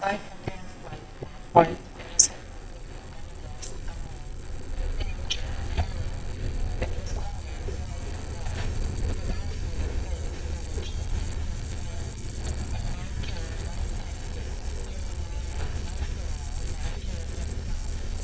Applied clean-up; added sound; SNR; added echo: neural mask model DeepFilterNet 3.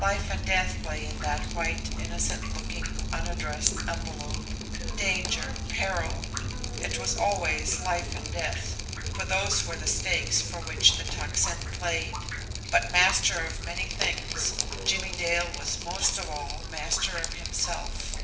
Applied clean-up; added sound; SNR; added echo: none; Drip; 2 dB; reverberation time 0.6 s.